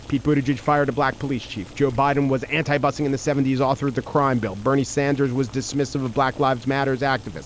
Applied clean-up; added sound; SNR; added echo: none; Boiling; 20 dB; none.